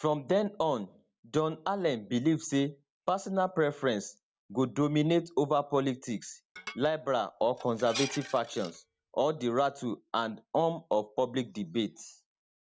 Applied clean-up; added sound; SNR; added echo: none; Dishes, pots, and pans; 13 dB; none.